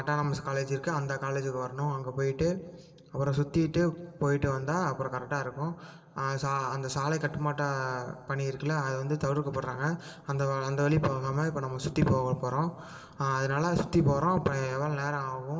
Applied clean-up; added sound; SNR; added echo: none; none; none; reverberation time 2.4 s.